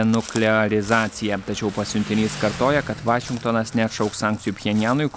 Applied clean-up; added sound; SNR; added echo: none; Crow + Motorcycle; 15 dB; none.